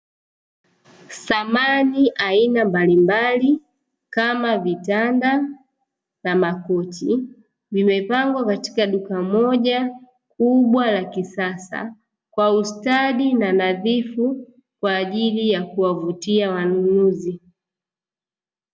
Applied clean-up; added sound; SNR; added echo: none; none; none; none.